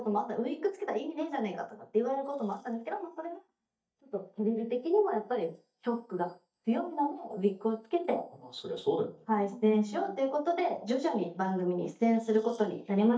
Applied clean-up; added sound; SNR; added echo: neural mask model DeepFilterNet 3.